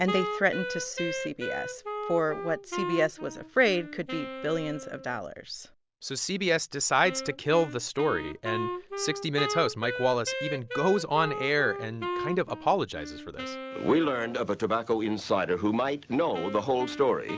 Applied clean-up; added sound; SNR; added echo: none; Wind instrument, woodwind instrument; 8 dB; none.